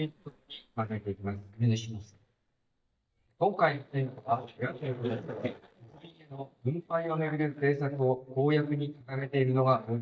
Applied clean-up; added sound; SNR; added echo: neural mask model DeepFilterNet 3.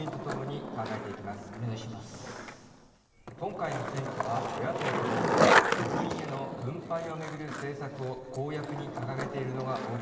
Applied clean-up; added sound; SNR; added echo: none; Skateboard; -5 dB; reverberation time 2.3 s.